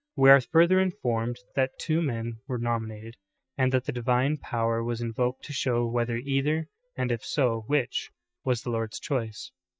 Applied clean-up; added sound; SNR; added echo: neural mask model DeepFilterNet 3.